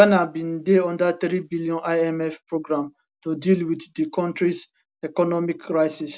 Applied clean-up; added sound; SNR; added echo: none; none; none; none.